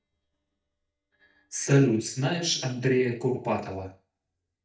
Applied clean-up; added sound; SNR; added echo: neural mask model DeepFilterNet 3.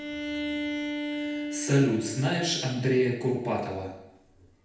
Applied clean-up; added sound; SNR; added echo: none; Bowed string instrument; 7 dB; reverberation time 0.8 s.